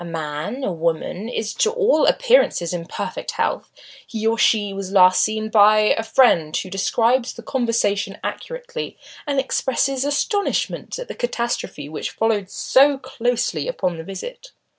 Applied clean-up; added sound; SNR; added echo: none; none; none; none.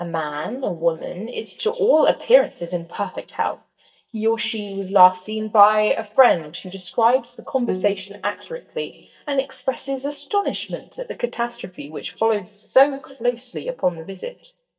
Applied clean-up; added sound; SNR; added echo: neural mask model DeepFilterNet 3.